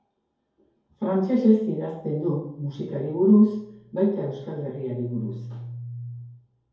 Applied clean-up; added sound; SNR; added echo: none; none; none; reverberation time 2.3 s.